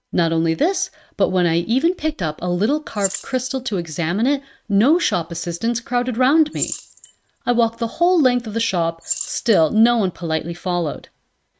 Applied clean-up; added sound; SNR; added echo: neural mask model RNNoise.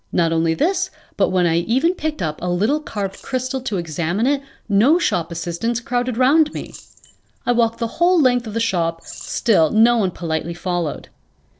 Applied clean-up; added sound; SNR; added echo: neural separator model SepFormer DNS4.